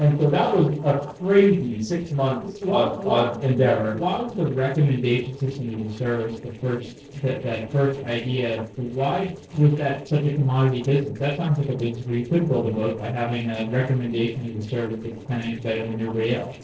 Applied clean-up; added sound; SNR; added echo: neural separator model SepFormer DNS4.